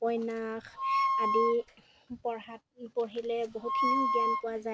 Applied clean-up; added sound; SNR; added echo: none; Wind instrument, woodwind instrument; -3 dB; none.